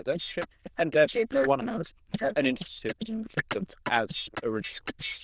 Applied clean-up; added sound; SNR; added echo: neural diffusion model UNIVERSE++.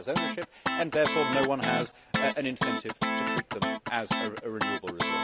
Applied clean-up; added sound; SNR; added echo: none; Guitar; -1 dB; none.